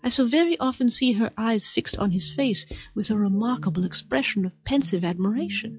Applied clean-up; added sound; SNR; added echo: classical method log-MMSE.